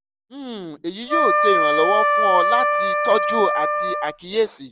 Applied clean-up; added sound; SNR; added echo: none; Wind instrument, woodwind instrument; -5 dB; none.